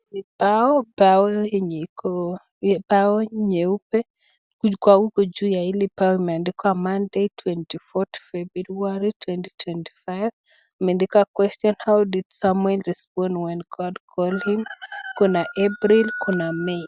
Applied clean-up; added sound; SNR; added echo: none; none; none; none.